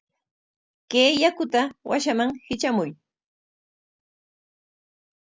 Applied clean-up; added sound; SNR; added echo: none; none; none; none.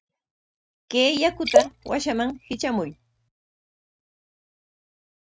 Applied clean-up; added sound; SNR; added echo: neural mask model RNNoise.